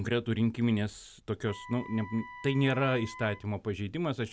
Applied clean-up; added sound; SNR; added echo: none; Wind instrument, woodwind instrument; 16 dB; none.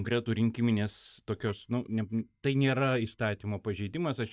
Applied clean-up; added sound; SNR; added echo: neural mask model DeepFilterNet 3.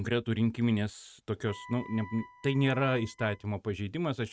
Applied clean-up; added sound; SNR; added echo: neural mask model RNNoise.